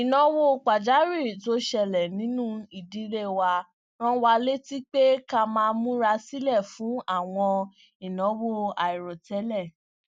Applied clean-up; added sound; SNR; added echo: none; none; none; none.